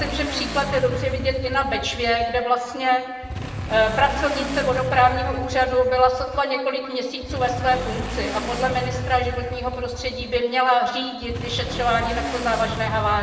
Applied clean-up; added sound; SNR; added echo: none; Motorcycle / Accelerating, revving, vroom; 8 dB; reverberation time 1.1 s.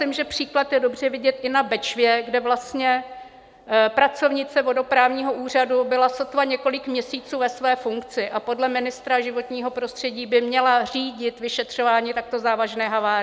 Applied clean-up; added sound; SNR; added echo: none; none; none; none.